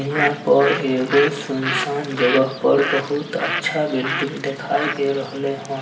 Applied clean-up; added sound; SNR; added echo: none; Bird; 6 dB; reverberation time 0.8 s.